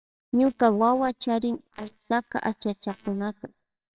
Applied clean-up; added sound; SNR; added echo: neural separator model SepFormer WHAMR!.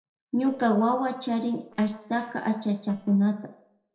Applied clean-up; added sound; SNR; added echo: neural separator model SepFormer DNS4.